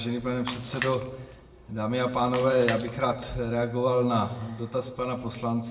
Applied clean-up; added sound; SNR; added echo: none; Splash, splatter; 11 dB; reverberation time 0.8 s.